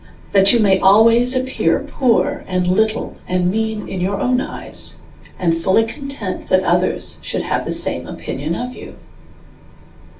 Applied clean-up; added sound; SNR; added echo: none; none; none; reverberation time 0.3 s.